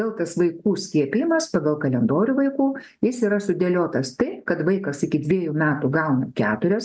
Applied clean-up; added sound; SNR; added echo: none; none; none; none.